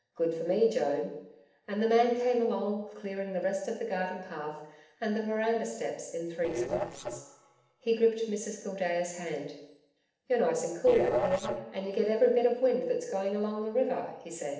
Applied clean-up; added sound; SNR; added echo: neural separator model SepFormer DNS4.